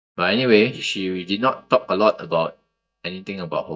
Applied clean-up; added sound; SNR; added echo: neural mask model DeepFilterNet 3.